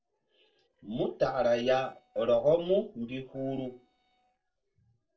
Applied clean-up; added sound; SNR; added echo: neural separator model SepFormer DNS4.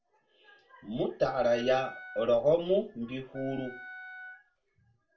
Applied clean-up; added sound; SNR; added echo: none; Wind instrument, woodwind instrument; 17 dB; reverberation time 0.2 s.